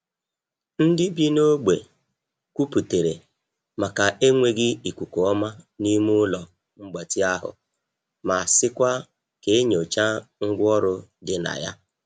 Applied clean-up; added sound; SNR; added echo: none; none; none; none.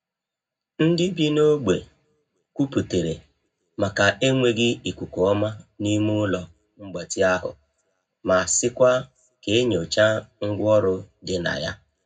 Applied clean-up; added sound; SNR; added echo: none; none; none; reverberation time 0.3 s.